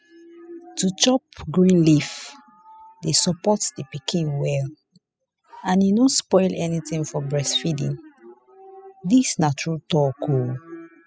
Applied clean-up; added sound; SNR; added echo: classical method spectral subtraction.